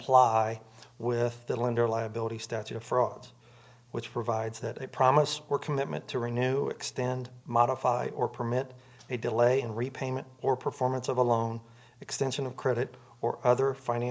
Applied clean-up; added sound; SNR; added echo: none; none; none; none.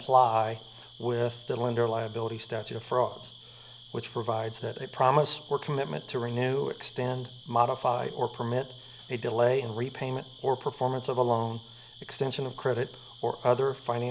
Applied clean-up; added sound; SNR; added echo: none; Cricket; 19 dB; none.